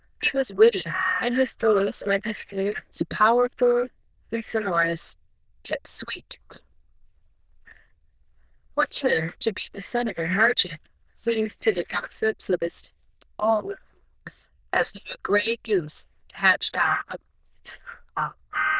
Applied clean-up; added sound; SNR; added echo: neural diffusion model UNIVERSE++.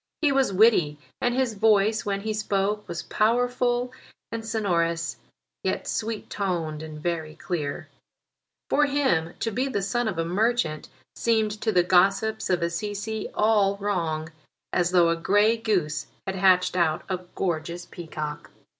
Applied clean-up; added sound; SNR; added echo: none; none; none; none.